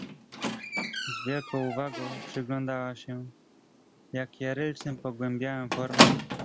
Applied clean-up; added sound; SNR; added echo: none; Squeak; -3 dB; none.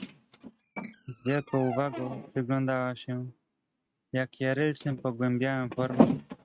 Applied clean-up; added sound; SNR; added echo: neural mask model RNNoise.